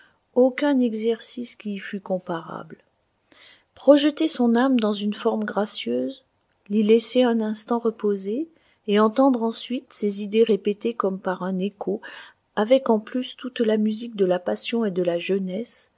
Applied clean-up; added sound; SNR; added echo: none; none; none; none.